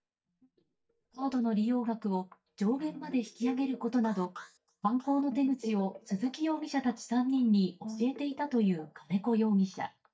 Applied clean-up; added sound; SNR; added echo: neural mask model DeepFilterNet 3.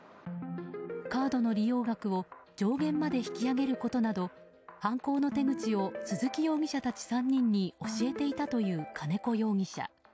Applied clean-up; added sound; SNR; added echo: none; none; none; none.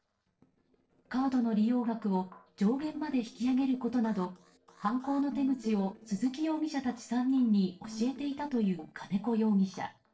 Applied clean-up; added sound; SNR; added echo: neural separator model SepFormer DNS4.